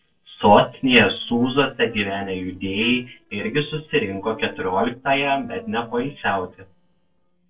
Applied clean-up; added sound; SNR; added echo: neural separator model SepFormer DNS4.